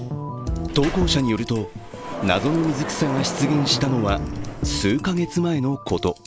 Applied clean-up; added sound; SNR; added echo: none; Sliding door; 10 dB; none.